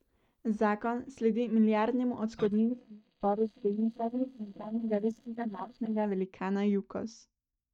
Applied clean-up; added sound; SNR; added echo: neural mask model DeepFilterNet 3.